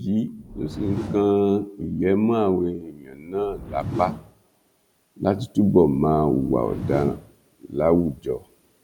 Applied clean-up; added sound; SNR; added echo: none; Whoosh, swoosh, swish; 13 dB; none.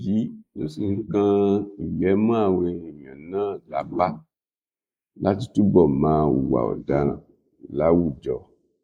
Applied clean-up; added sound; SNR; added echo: neural mask model Resemble Enhance denoiser.